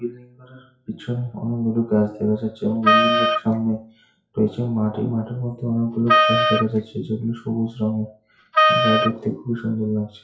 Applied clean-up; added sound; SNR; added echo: classical method WPE with log-MMSE.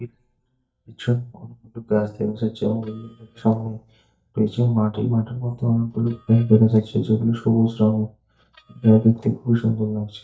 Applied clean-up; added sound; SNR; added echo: neural mask model DeepFilterNet 3.